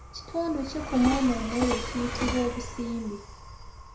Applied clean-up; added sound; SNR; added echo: none; Train; 6 dB; reverberation time 0.5 s.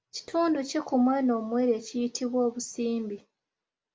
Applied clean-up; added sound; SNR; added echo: none; none; none; none.